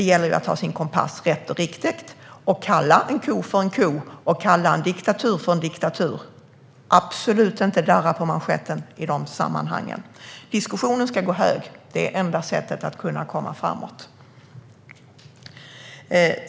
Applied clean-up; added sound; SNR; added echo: none; none; none; none.